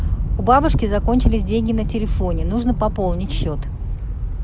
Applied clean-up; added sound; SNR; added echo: none; none; none; none.